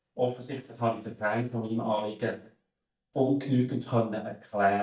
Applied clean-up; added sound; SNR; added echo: neural mask model DeepFilterNet 3.